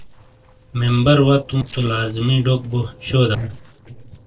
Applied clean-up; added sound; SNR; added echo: neural separator model SepFormer DNS4.